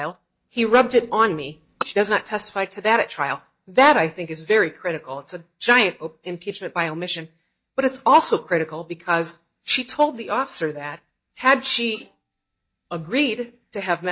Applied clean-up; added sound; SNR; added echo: neural mask model DeepFilterNet 3.